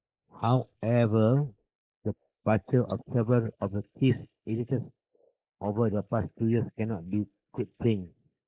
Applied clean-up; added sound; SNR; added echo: neural mask model Resemble Enhance denoiser.